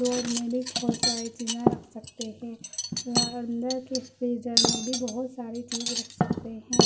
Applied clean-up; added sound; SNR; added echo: none; Cutlery, silverware; -3 dB; none.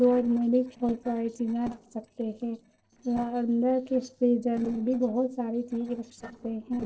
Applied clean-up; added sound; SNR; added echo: neural separator model SepFormer DNS4.